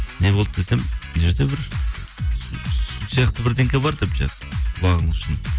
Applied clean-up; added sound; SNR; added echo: none; none; none; none.